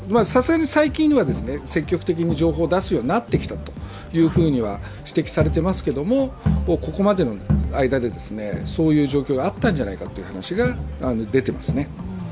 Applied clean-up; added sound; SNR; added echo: none; Crowd; 8 dB; none.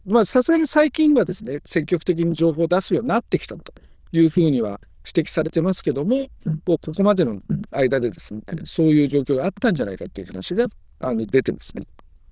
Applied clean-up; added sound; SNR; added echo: neural diffusion model UNIVERSE++.